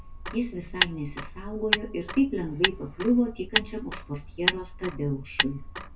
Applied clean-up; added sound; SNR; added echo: none; Motor vehicle (road); 1 dB; reverberation time 0.1 s.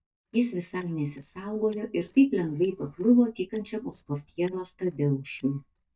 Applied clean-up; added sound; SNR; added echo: neural mask model DeepFilterNet 3.